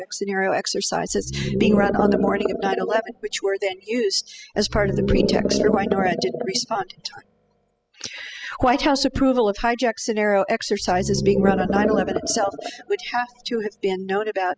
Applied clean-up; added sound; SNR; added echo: classical method spectral subtraction.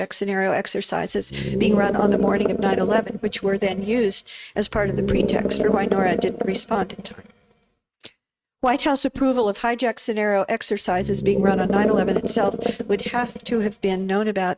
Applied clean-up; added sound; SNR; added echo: neural mask model RNNoise.